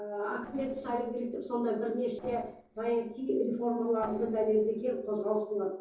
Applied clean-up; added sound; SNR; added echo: neural separator model SepFormer DNS4.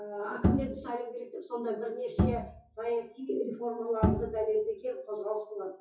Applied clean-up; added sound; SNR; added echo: classical method WPE with log-MMSE.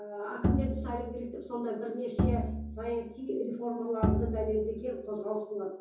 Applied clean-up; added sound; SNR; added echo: none; Bowed string instrument; -1 dB; reverberation time 0.6 s.